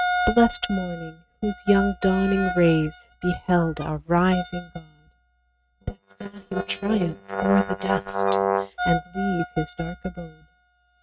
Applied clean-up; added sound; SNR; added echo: neural mask model RNNoise.